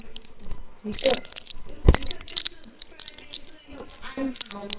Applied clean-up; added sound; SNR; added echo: neural separator model SepFormer WHAMR!.